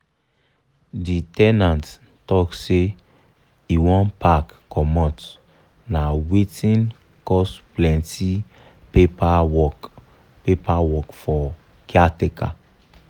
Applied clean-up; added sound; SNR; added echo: none; none; none; none.